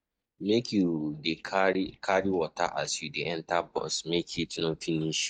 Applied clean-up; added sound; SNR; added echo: neural mask model DeepFilterNet 3.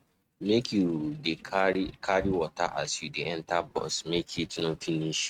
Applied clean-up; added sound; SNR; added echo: neural mask model RNNoise.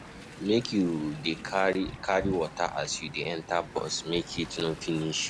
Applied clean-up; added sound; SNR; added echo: none; Wind; 13 dB; none.